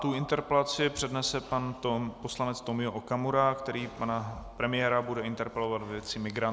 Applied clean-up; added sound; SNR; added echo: none; none; none; none.